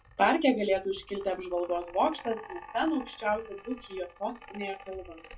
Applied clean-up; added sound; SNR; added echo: classical method WPE with log-MMSE.